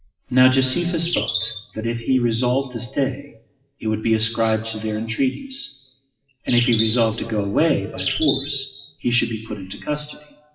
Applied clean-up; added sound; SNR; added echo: classical method WPE with log-MMSE.